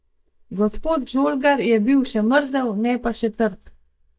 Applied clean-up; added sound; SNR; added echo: neural mask model DeepFilterNet 3.